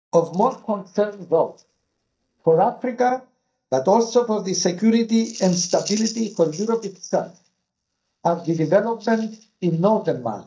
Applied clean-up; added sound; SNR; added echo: neural mask model DeepFilterNet 3.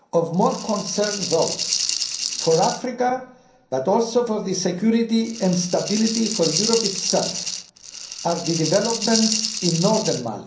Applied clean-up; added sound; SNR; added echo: none; Rattle (instrument); 5 dB; reverberation time 0.6 s.